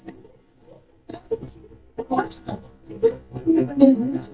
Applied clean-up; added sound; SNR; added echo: neural mask model DeepFilterNet 3.